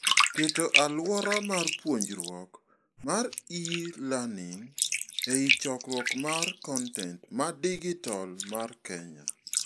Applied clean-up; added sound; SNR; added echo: neural mask model Resemble Enhance denoiser.